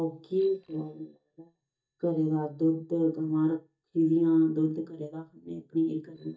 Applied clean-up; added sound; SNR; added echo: neural mask model DeepFilterNet 3.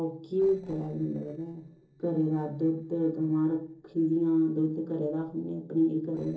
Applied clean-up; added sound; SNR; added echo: neural separator model SepFormer DNS4.